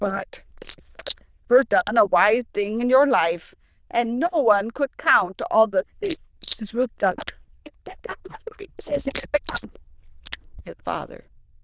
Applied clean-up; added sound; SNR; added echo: neural diffusion model UNIVERSE++.